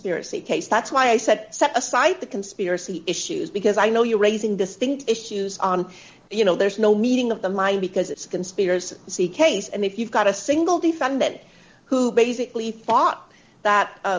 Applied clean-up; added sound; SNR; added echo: none; none; none; none.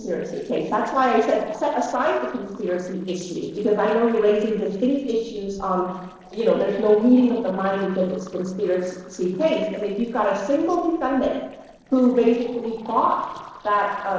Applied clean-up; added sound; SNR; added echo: neural separator model SepFormer DNS4.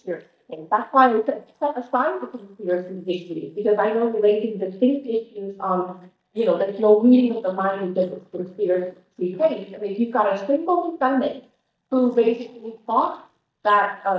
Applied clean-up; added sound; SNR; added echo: neural mask model DeepFilterNet 3.